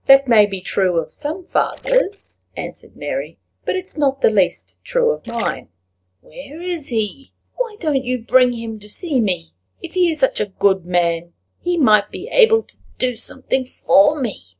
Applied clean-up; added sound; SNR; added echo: neural separator model SepFormer DNS4.